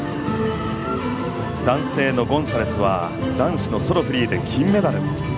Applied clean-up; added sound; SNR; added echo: none; none; none; none.